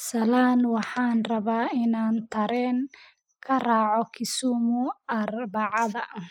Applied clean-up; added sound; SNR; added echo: neural mask model Resemble Enhance denoiser.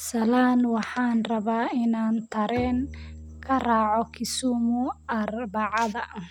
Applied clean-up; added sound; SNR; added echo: none; Bowed string instrument; 20 dB; none.